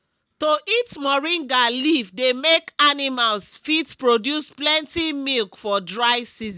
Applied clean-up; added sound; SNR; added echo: none; none; none; none.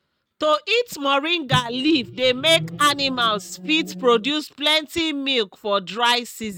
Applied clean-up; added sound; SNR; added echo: neural mask model RNNoise.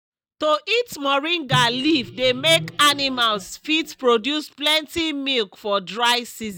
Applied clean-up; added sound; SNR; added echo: neural mask model DeepFilterNet 3.